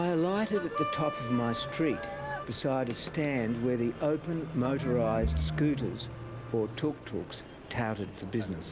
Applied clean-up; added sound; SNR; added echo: none; Harmonica + Livestock, farm animals, working animals; 9 dB; none.